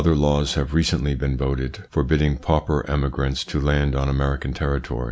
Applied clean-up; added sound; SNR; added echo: none; none; none; none.